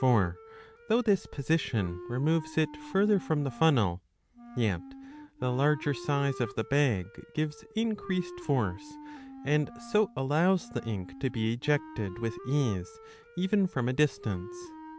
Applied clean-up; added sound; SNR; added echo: none; Wind instrument, woodwind instrument; 16 dB; none.